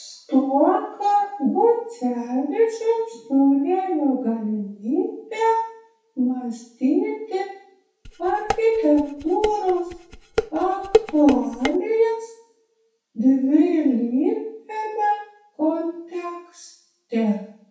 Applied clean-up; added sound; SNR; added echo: none; Dishes, pots, and pans; 5 dB; reverberation time 0.6 s.